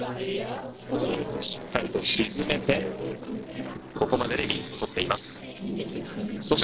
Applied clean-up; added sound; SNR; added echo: neural separator model SepFormer DNS4.